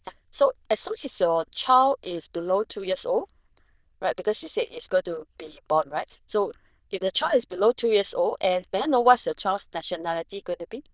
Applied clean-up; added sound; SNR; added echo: neural diffusion model UNIVERSE++.